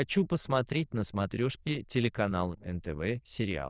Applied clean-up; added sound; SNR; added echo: neural diffusion model UNIVERSE++.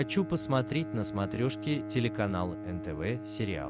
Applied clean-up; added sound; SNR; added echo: none; Bowed string instrument; 8 dB; none.